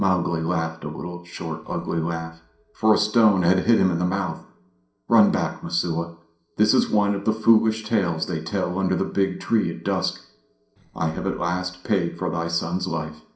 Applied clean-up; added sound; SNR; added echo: neural separator model SepFormer DNS4.